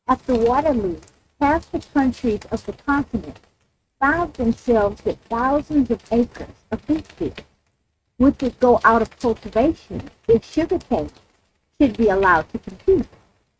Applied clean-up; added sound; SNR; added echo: neural mask model RNNoise.